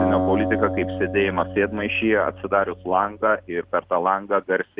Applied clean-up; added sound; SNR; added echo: none; Acoustic guitar; 6 dB; none.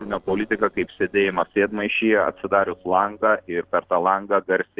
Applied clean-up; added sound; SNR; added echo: neural separator model SepFormer DNS4.